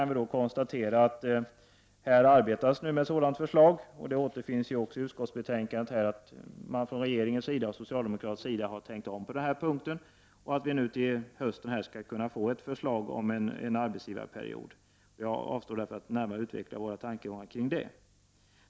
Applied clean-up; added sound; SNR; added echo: none; none; none; none.